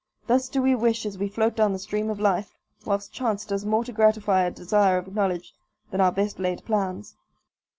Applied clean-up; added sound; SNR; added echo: none; none; none; none.